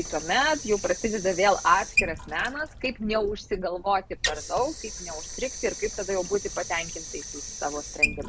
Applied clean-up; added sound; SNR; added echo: none; Sink (filling or washing) / Water; 6 dB; none.